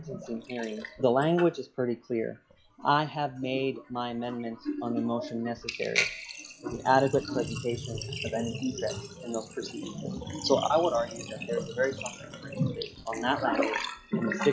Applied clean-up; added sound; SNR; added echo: classical method log-MMSE.